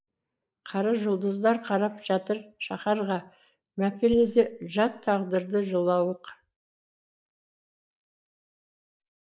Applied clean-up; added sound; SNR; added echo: neural mask model Resemble Enhance denoiser.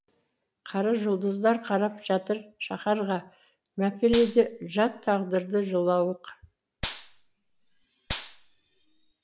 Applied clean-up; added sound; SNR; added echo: none; Gunshot, gunfire; 13 dB; none.